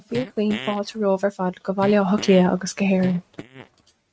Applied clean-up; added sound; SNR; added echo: neural mask model RNNoise.